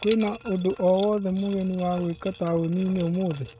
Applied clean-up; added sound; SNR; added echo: neural mask model RNNoise.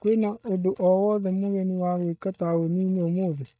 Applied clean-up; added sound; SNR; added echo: neural mask model DeepFilterNet 3.